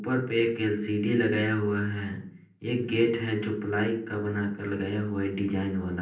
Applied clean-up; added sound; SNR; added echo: none; none; none; reverberation time 0.6 s.